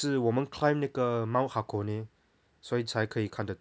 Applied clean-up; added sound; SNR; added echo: none; none; none; none.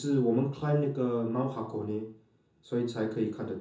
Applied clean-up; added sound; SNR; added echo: none; none; none; reverberation time 0.6 s.